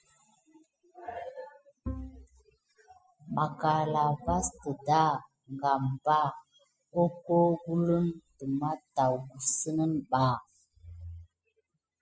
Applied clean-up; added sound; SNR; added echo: classical method spectral subtraction.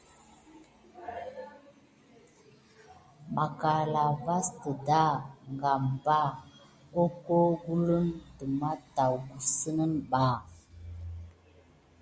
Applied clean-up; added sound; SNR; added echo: none; none; none; none.